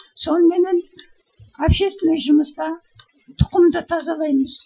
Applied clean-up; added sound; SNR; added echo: classical method Wiener filter.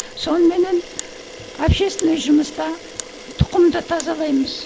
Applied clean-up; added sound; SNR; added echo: none; Camera; 15 dB; none.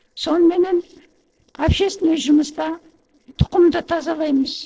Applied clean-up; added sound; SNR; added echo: neural separator model SepFormer DNS4.